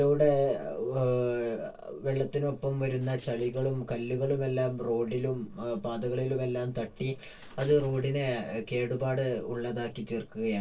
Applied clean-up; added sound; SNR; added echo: neural separator model SepFormer DNS4.